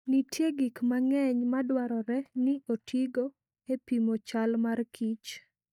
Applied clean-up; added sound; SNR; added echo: neural mask model DeepFilterNet 3.